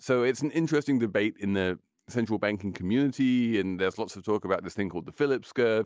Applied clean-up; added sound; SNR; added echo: none; none; none; none.